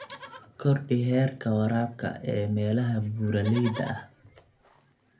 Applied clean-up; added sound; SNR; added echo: none; Livestock, farm animals, working animals; 20 dB; reverberation time 0.3 s.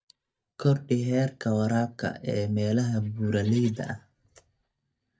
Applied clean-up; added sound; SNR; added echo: neural mask model DeepFilterNet 3.